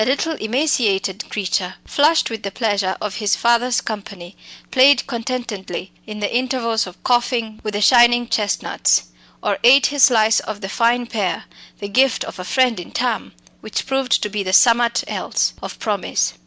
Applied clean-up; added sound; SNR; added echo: none; none; none; none.